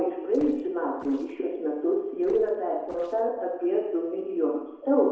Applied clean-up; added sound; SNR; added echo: neural separator model SepFormer DNS4.